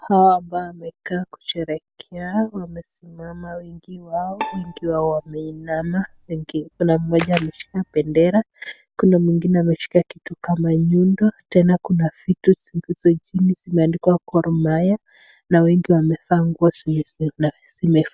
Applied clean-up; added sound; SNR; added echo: none; Bowed string instrument + Camera; 14 dB; none.